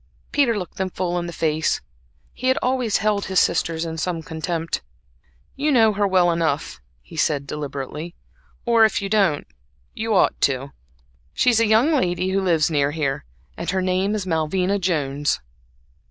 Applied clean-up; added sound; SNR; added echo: neural diffusion model UNIVERSE++.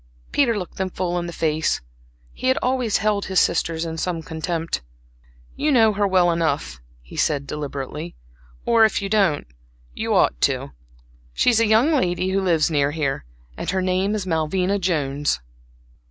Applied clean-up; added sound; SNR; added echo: none; none; none; none.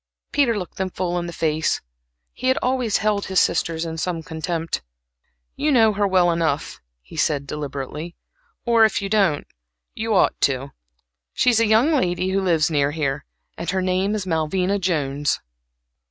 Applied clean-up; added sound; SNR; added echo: neural mask model RNNoise.